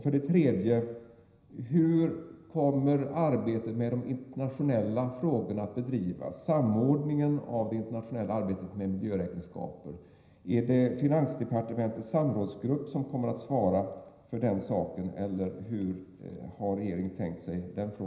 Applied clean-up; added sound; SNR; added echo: none; none; none; reverberation time 0.9 s.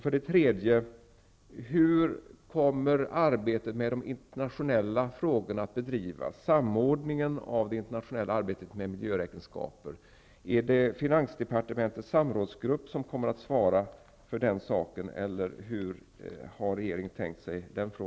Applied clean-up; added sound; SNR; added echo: none; none; none; none.